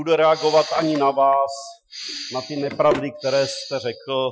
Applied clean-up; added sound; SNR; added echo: classical method Wiener filter.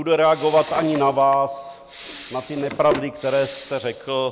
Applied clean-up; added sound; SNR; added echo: none; Respiratory sounds + Drawer open or close; 12 dB; none.